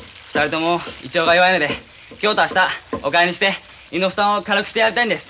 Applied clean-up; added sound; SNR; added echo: none; none; none; none.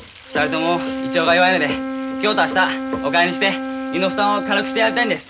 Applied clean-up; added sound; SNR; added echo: none; Wind instrument, woodwind instrument; 5 dB; none.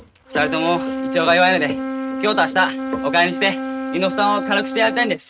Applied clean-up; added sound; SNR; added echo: neural mask model RNNoise.